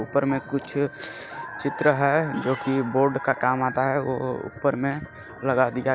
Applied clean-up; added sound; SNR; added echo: none; none; none; none.